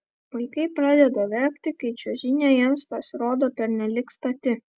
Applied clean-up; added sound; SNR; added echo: none; none; none; none.